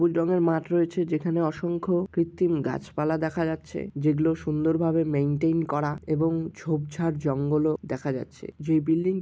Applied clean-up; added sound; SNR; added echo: none; none; none; none.